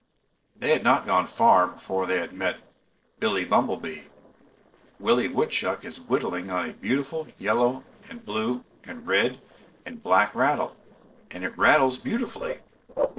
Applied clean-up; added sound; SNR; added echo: neural separator model SepFormer DNS4.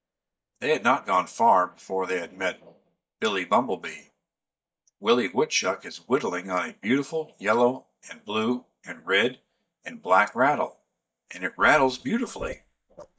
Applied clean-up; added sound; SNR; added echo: neural mask model DeepFilterNet 3.